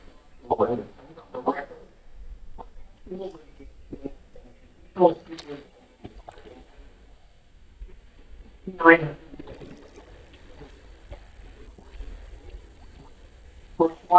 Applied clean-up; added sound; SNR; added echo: neural mask model DeepFilterNet 3.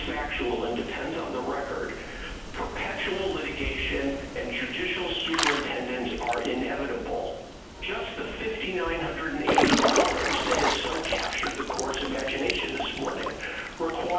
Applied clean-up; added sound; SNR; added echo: none; Drip / Trickle, dribble / Water / Splash, splatter; 1 dB; reverberation time 0.9 s.